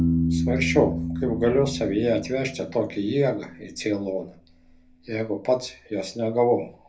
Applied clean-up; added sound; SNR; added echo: none; Piano; 5 dB; reverberation time 0.3 s.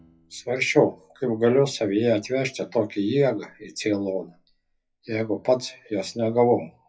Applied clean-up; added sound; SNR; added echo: classical method WPE with log-MMSE.